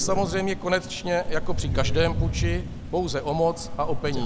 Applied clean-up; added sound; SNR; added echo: none; Crow; 0 dB; none.